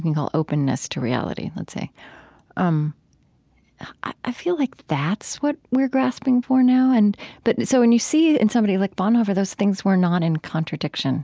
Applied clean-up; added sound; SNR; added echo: none; none; none; none.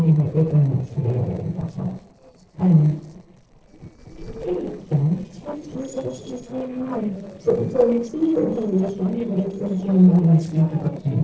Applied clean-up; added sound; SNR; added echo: neural separator model SepFormer DNS4.